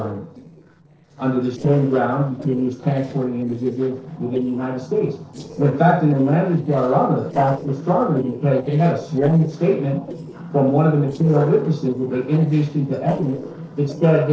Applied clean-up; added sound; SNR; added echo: neural separator model SepFormer DNS4.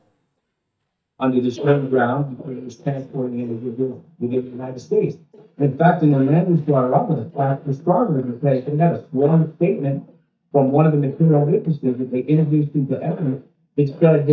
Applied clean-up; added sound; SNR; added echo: neural mask model DeepFilterNet 3.